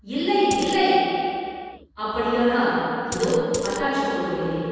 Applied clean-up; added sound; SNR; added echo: none; Coin (dropping); 11 dB; reverberation time 2.1 s.